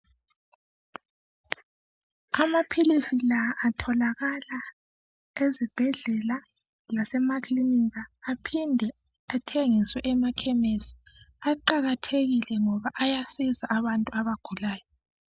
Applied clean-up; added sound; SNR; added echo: none; none; none; none.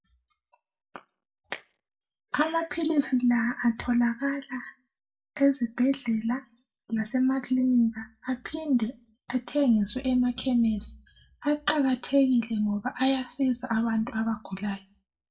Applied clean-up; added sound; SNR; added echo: none; none; none; reverberation time 0.2 s.